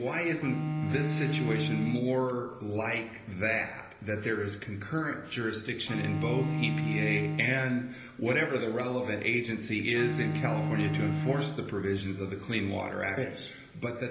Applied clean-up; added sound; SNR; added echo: none; Bowed string instrument; 3 dB; reverberation time 0.8 s.